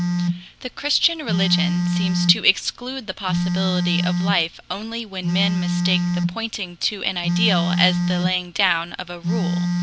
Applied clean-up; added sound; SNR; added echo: none; Telephone; -2 dB; none.